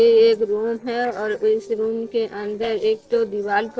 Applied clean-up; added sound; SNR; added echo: neural separator model SepFormer DNS4.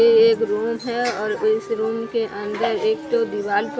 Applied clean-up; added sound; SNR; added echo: none; Wind instrument, woodwind instrument; 18 dB; none.